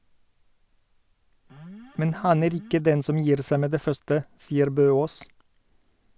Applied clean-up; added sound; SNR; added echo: none; Alarm; 19 dB; none.